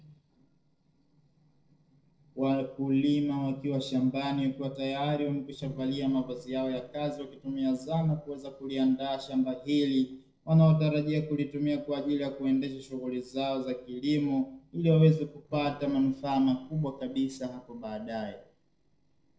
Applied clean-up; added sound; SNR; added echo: neural separator model SepFormer DNS4.